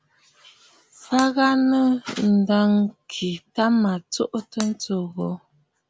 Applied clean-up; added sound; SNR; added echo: none; Shatter; 20 dB; none.